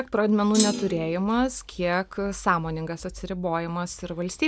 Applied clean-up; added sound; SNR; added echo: none; Thump, thud; 4 dB; none.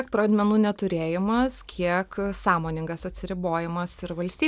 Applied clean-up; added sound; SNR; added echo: none; none; none; none.